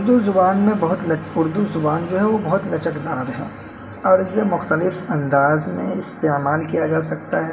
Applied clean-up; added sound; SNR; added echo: none; none; none; reverberation time 1.0 s.